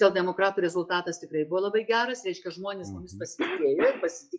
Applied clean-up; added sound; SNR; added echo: classical method log-MMSE.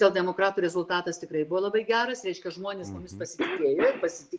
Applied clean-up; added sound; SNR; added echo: none; Cough; 12 dB; none.